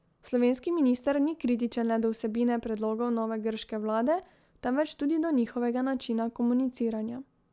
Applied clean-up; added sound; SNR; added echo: none; none; none; none.